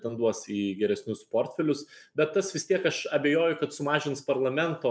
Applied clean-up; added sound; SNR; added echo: none; none; none; none.